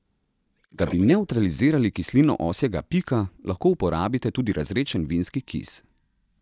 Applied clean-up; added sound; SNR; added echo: neural mask model DeepFilterNet 3.